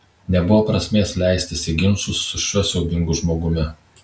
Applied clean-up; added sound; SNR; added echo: none; none; none; none.